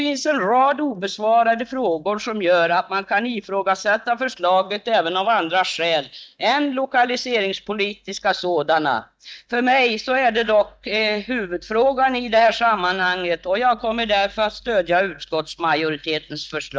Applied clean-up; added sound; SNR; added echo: neural mask model DeepFilterNet 3.